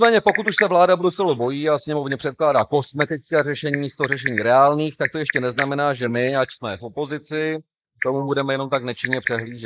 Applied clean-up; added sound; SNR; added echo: neural mask model Resemble Enhance denoiser.